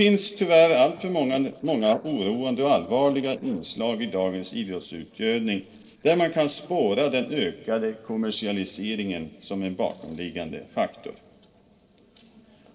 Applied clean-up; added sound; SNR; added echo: neural separator model SepFormer DNS4.